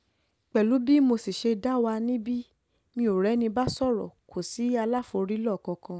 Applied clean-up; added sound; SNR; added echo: none; none; none; none.